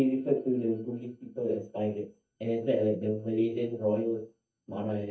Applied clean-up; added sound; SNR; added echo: neural mask model DeepFilterNet 3.